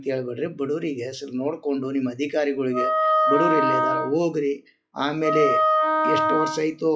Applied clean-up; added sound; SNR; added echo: classical method log-MMSE.